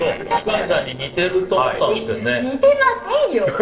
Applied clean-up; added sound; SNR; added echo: neural separator model SepFormer DNS4.